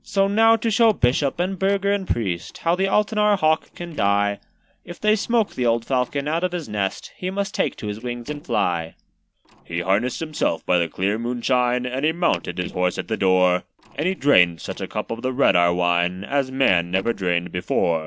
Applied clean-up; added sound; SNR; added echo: neural separator model SepFormer DNS4.